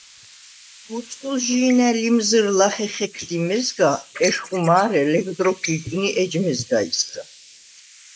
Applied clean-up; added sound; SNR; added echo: neural mask model Resemble Enhance denoiser.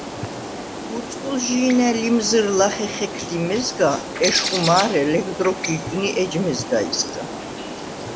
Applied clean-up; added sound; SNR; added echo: none; Bird; 7 dB; none.